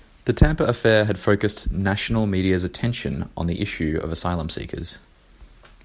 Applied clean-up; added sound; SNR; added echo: none; none; none; none.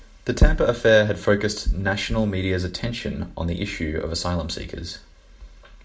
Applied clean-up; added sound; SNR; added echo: none; none; none; reverberation time 0.3 s.